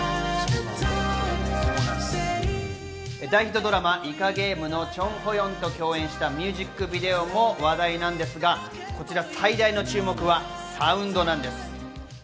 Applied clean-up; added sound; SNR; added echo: none; none; none; none.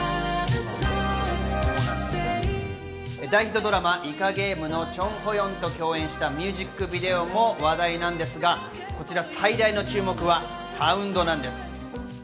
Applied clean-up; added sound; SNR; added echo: none; Piano; 18 dB; none.